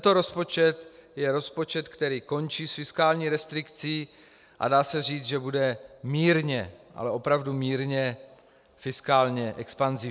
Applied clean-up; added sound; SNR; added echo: none; none; none; none.